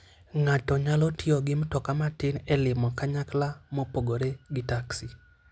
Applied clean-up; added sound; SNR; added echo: none; none; none; none.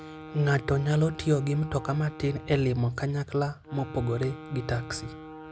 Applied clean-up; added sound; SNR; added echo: none; Wind instrument, woodwind instrument; 15 dB; none.